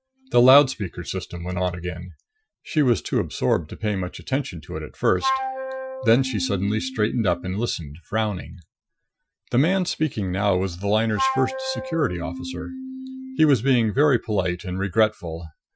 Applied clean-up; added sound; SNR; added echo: classical method Wiener filter.